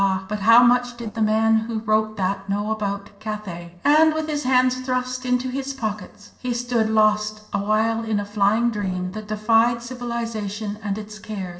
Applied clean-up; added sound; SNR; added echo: neural separator model SepFormer DNS4.